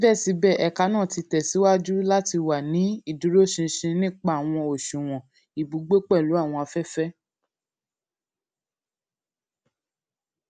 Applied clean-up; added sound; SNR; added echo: none; none; none; none.